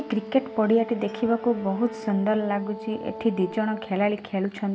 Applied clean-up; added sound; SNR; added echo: none; Brass instrument; 13 dB; none.